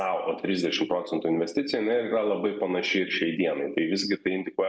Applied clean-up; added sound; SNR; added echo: none; none; none; none.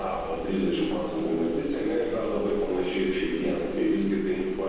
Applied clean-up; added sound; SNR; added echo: none; Rain; 13 dB; reverberation time 1.3 s.